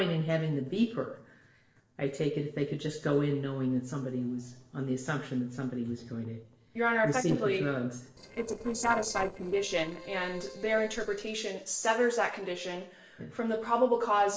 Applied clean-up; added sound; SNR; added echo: neural separator model SepFormer DNS4.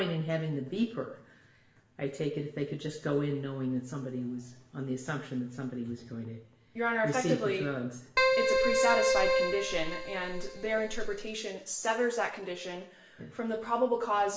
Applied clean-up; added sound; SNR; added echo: none; Keyboard (musical); -4 dB; reverberation time 0.7 s.